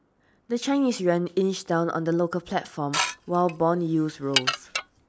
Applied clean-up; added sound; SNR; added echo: none; Dishes, pots, and pans / Glass; 5 dB; none.